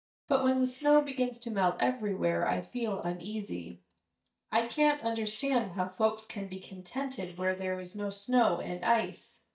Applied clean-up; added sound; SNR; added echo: neural mask model DeepFilterNet 3.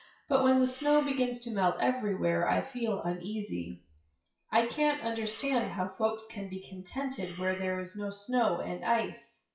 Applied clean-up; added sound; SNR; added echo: classical method WPE with log-MMSE.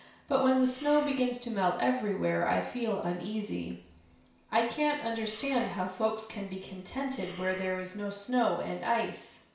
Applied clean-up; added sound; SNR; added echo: none; Breathing; 19 dB; reverberation time 0.6 s.